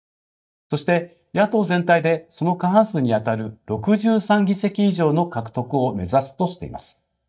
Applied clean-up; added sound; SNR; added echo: neural mask model DeepFilterNet 3.